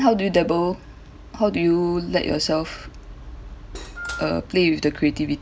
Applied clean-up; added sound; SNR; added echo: none; Cutlery, silverware / Dishes, pots, and pans + Wind instrument, woodwind instrument; 13 dB; none.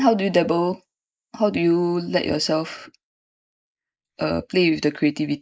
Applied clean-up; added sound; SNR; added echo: neural mask model Resemble Enhance denoiser.